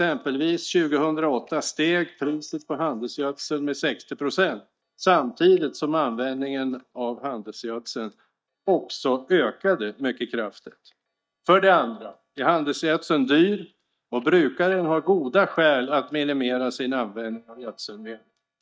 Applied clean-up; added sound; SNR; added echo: neural mask model DeepFilterNet 3.